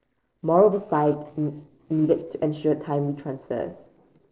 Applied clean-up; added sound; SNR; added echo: neural separator model SepFormer DNS4.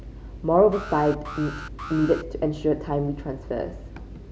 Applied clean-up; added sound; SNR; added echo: none; Alarm; 13 dB; none.